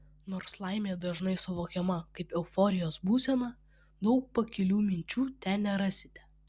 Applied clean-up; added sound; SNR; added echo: none; none; none; none.